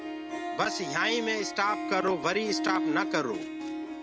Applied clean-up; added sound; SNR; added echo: none; Harp; 4 dB; none.